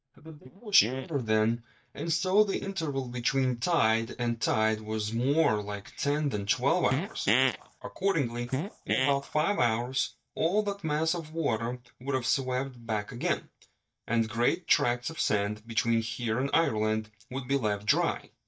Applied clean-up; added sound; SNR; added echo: neural mask model DeepFilterNet 3.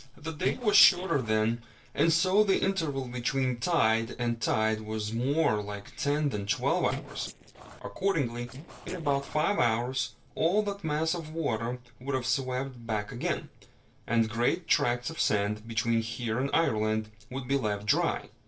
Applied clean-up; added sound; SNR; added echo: neural separator model SepFormer DNS4.